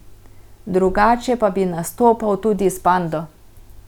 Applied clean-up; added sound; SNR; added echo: none; none; none; none.